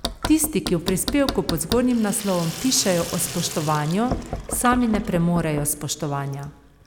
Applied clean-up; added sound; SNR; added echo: none; Knock + Sink (filling or washing); 9 dB; none.